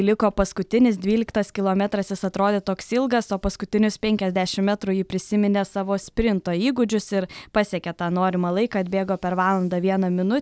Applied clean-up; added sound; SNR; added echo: none; none; none; none.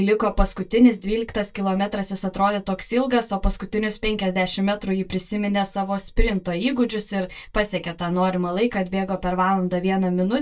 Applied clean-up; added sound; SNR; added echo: neural mask model DeepFilterNet 3.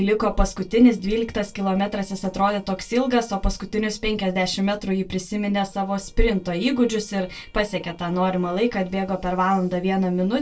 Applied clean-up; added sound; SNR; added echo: neural separator model SepFormer DNS4.